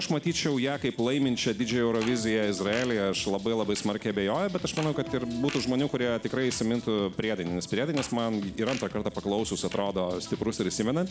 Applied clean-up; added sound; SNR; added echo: none; Piano + Fart; 16 dB; none.